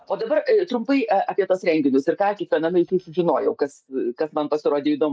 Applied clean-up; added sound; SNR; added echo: neural mask model DeepFilterNet 3.